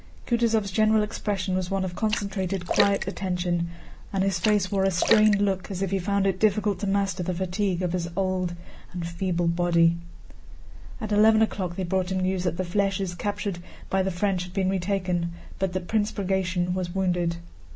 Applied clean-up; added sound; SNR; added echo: none; Splash, splatter; 8 dB; none.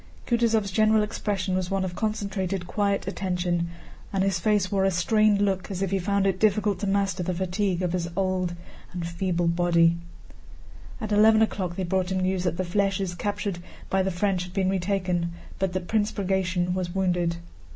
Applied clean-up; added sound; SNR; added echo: none; none; none; none.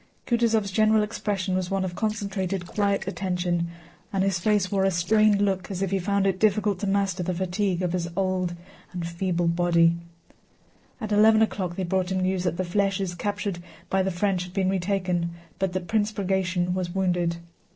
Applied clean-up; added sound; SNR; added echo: neural separator model SepFormer DNS4.